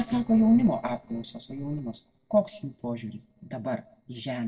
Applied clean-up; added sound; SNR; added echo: neural separator model SepFormer DNS4.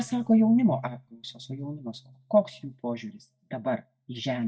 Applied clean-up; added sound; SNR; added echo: neural mask model DeepFilterNet 3.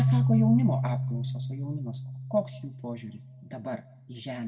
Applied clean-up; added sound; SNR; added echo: none; Keyboard (musical); -1 dB; reverberation time 1.7 s.